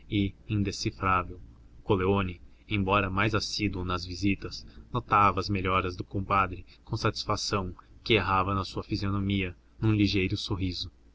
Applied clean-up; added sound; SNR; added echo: none; none; none; none.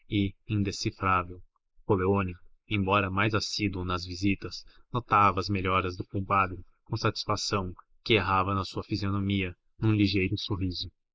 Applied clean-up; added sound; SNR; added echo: neural mask model Resemble Enhance denoiser.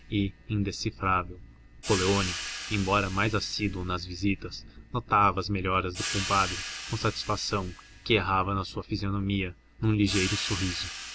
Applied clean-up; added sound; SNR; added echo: none; Cymbal; 10 dB; none.